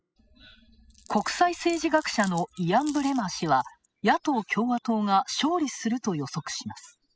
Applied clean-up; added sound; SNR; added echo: classical method spectral subtraction.